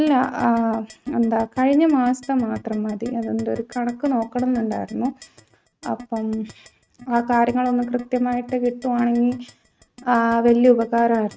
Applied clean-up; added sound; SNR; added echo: neural mask model RNNoise.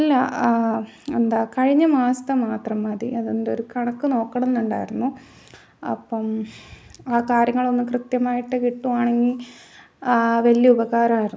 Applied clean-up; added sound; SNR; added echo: none; none; none; none.